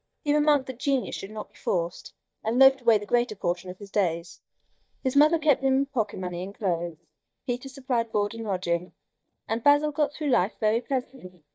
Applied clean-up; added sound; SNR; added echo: neural mask model DeepFilterNet 3.